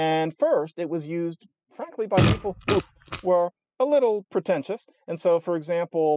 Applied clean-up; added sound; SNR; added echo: classical method spectral subtraction.